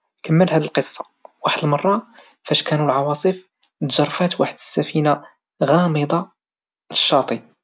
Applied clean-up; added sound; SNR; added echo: none; none; none; none.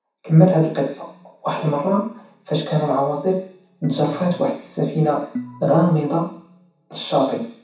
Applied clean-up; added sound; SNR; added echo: none; Organ; 14 dB; reverberation time 0.7 s.